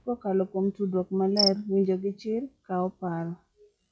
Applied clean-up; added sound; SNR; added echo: classical method log-MMSE.